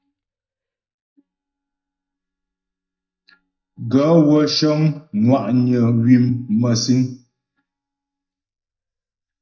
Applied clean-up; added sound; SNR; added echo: neural mask model DeepFilterNet 3.